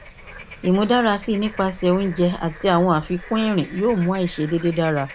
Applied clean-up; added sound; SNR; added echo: none; Bird / Frog; 18 dB; none.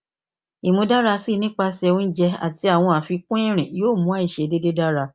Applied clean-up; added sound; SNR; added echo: none; none; none; none.